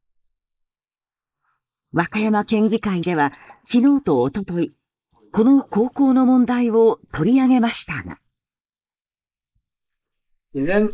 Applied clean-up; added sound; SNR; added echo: neural mask model Resemble Enhance denoiser.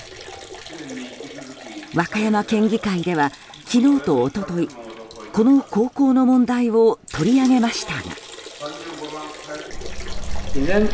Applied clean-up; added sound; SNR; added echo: none; Liquid; 19 dB; none.